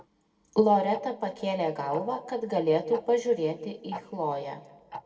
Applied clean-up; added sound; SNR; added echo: none; Tick-tock; 19 dB; reverberation time 1.5 s.